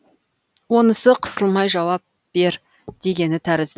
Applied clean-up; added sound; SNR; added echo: none; none; none; none.